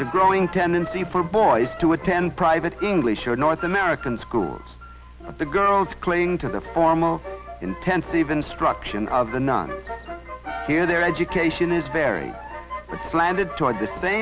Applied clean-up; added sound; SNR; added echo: none; none; none; none.